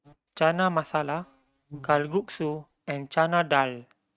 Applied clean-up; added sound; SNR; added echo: neural mask model RNNoise.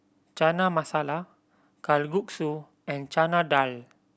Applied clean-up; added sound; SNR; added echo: none; none; none; none.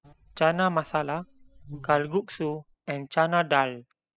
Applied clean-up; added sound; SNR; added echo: classical method spectral subtraction.